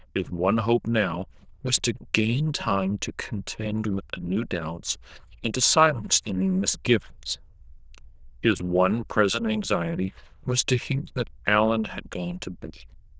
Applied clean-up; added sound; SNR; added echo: neural diffusion model UNIVERSE++.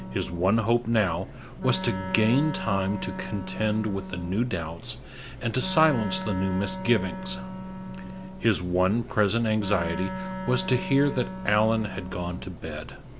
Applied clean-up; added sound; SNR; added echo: none; Wind instrument, woodwind instrument; 10 dB; none.